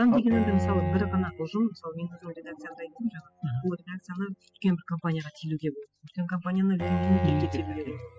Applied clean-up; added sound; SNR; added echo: classical method spectral subtraction.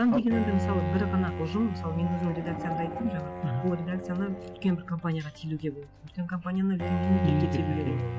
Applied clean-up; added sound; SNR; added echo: none; Bowed string instrument; 5 dB; none.